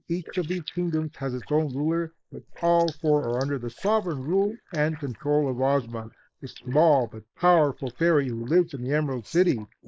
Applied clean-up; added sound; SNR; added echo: neural mask model Resemble Enhance denoiser.